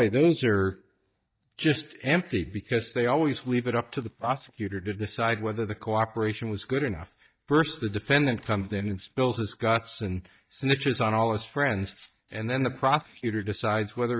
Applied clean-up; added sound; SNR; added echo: neural mask model DeepFilterNet 3.